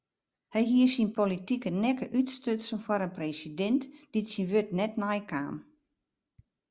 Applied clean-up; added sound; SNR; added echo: none; none; none; none.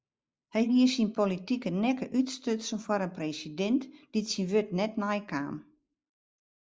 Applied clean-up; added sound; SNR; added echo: neural mask model Resemble Enhance denoiser.